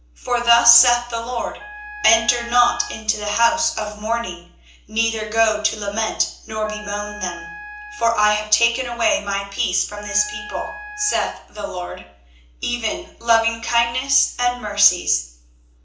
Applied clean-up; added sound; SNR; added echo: none; Wind instrument, woodwind instrument; 15 dB; reverberation time 0.7 s.